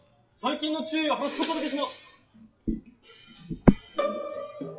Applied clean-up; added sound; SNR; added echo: classical method WPE with log-MMSE.